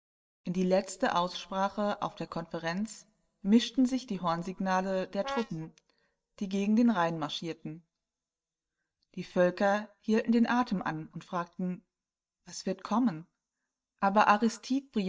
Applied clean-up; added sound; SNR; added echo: neural mask model DeepFilterNet 3.